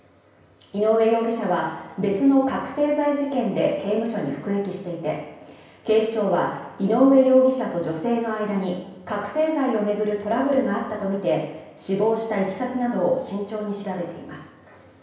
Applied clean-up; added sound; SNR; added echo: none; none; none; reverberation time 0.9 s.